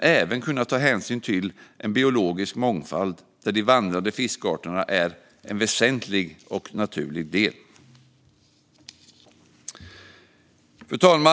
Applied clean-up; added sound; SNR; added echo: none; none; none; none.